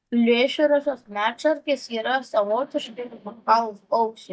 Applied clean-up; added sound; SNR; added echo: neural mask model DeepFilterNet 3.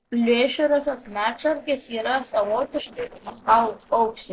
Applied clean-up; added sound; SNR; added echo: neural separator model SepFormer DNS4.